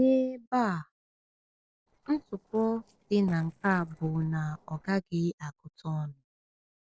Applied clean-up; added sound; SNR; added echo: neural separator model SepFormer DNS4.